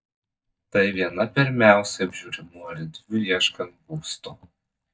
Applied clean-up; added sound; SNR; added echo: neural mask model DeepFilterNet 3.